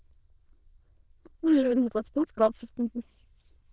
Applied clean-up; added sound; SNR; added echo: neural diffusion model UNIVERSE++.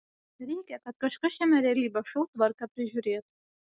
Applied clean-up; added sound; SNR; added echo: none; none; none; none.